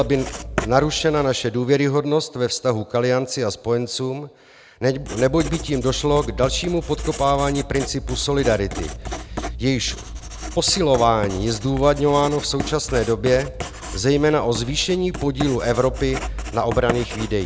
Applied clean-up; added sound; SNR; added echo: none; Writing; 10 dB; none.